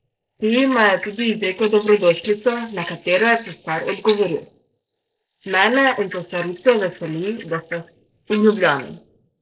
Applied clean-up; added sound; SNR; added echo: neural mask model Resemble Enhance denoiser.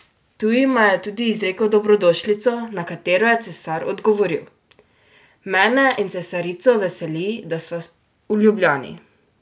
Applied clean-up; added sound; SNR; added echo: none; none; none; none.